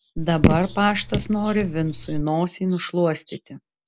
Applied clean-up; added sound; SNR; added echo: none; Raindrop / Drip; 2 dB; none.